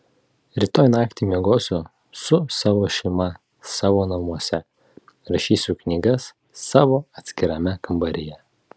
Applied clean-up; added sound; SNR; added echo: none; none; none; none.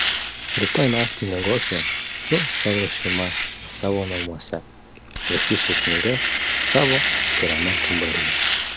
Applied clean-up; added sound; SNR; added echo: none; Domestic sounds, home sounds; -4 dB; none.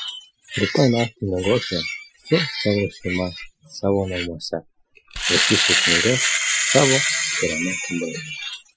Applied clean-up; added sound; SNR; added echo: classical method Wiener filter.